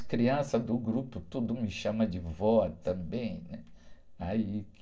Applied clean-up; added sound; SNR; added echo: none; none; none; reverberation time 0.3 s.